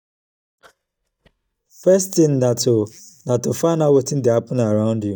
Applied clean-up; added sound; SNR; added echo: neural mask model DeepFilterNet 3.